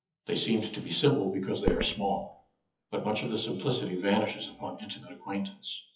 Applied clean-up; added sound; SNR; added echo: classical method WPE with log-MMSE.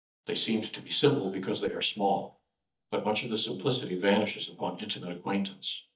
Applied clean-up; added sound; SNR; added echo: neural mask model DeepFilterNet 3.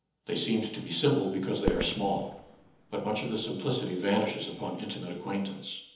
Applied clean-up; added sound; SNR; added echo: none; Fireworks; 6 dB; reverberation time 1.3 s.